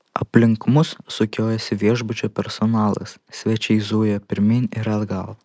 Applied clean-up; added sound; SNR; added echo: none; none; none; none.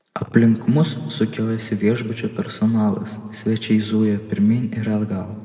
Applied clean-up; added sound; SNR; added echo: none; none; none; reverberation time 1.6 s.